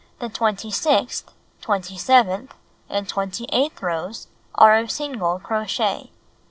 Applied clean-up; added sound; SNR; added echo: none; none; none; none.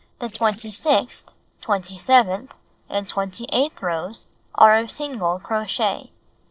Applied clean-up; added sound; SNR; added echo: neural separator model SepFormer DNS4.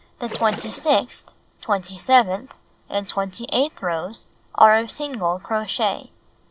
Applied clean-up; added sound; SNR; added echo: none; Splash, splatter; 12 dB; none.